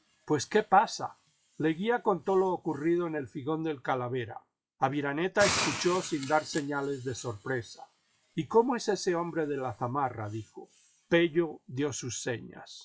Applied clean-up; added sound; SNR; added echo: classical method log-MMSE.